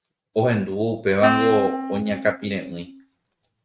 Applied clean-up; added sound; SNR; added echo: neural mask model RNNoise.